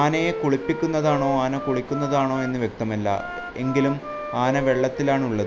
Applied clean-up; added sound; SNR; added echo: none; Wind instrument, woodwind instrument; 9 dB; none.